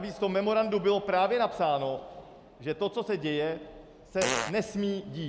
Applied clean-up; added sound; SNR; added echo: none; Fart; 3 dB; none.